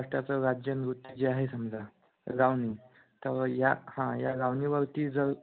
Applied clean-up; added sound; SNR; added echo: none; none; none; none.